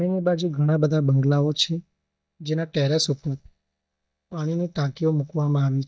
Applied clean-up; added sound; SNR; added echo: neural mask model DeepFilterNet 3.